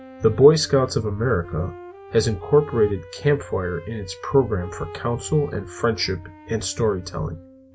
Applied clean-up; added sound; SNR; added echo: none; Wind instrument, woodwind instrument; 19 dB; none.